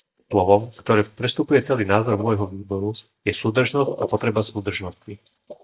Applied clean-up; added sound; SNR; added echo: neural mask model DeepFilterNet 3.